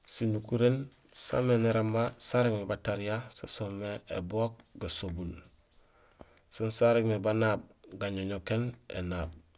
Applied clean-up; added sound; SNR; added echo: none; none; none; none.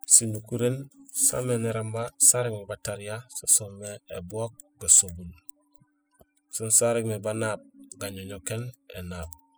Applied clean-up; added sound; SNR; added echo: classical method spectral subtraction.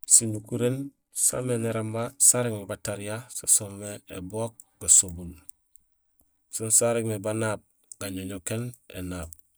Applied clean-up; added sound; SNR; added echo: neural mask model DeepFilterNet 3.